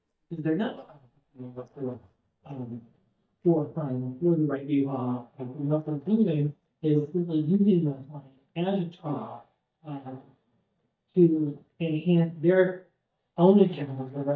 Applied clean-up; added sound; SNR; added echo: neural mask model DeepFilterNet 3.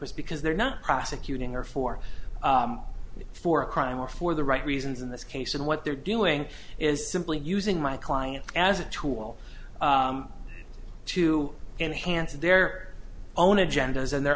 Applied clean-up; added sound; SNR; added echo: none; none; none; none.